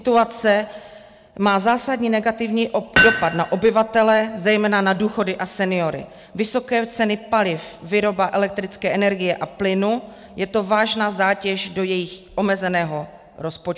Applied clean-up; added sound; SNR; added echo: none; Hammer; 1 dB; none.